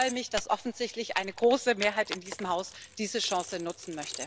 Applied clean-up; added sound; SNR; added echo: none; Keys jangling; 12 dB; none.